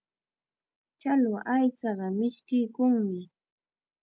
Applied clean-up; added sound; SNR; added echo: none; none; none; none.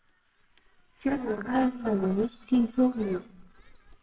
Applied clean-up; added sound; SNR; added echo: neural separator model SepFormer WHAMR!.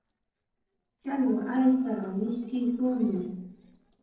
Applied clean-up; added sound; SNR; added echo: neural separator model SepFormer DNS4.